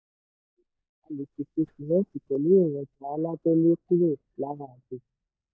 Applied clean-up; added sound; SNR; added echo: neural mask model DeepFilterNet 3.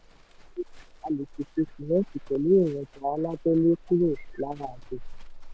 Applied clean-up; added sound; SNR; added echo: none; Livestock, farm animals, working animals; 15 dB; none.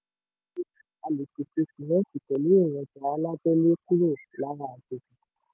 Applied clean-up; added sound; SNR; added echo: none; none; none; none.